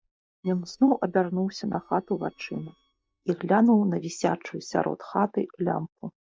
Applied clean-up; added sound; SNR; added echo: neural mask model DeepFilterNet 3.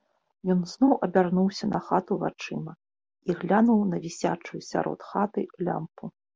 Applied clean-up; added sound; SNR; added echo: none; none; none; none.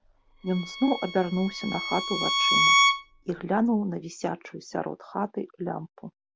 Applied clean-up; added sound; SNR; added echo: none; Bowed string instrument; -3 dB; none.